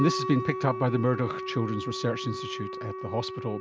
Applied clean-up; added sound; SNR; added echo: none; Wind instrument, woodwind instrument; 6 dB; none.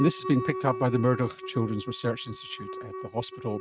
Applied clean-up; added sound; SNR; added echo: neural mask model RNNoise.